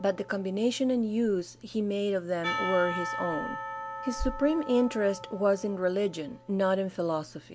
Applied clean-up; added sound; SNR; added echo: none; Percussion; 10 dB; none.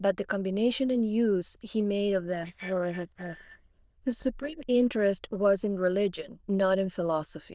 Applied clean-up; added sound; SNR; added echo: neural diffusion model UNIVERSE++.